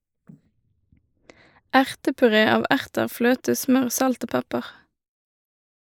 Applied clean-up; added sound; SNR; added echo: neural mask model Resemble Enhance denoiser.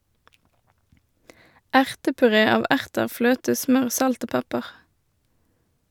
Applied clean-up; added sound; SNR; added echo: none; none; none; none.